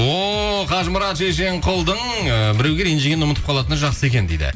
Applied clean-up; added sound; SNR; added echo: none; none; none; none.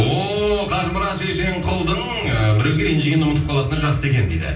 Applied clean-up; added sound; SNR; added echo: none; none; none; reverberation time 0.6 s.